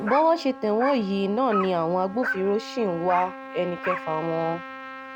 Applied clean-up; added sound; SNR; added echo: none; Dog + Trumpet; 9 dB; none.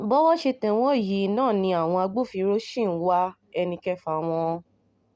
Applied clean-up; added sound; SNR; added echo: none; none; none; none.